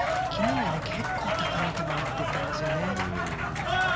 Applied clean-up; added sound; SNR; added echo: none; Applause / Cheering; -4 dB; none.